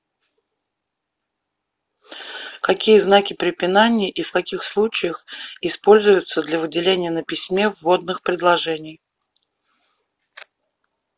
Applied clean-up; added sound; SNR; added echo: none; none; none; none.